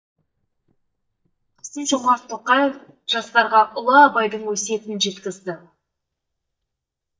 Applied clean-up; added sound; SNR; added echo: neural mask model DeepFilterNet 3.